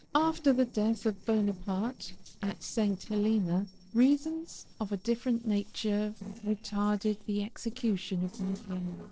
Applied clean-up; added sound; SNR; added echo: neural separator model SepFormer DNS4.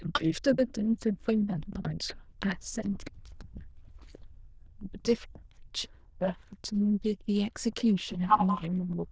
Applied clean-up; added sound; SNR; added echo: neural diffusion model UNIVERSE++.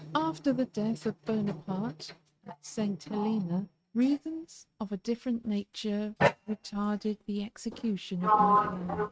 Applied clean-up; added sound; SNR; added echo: neural mask model RNNoise.